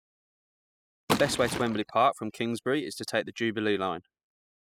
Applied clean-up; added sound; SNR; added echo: classical method spectral subtraction.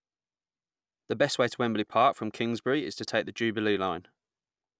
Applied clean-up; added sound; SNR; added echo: none; none; none; none.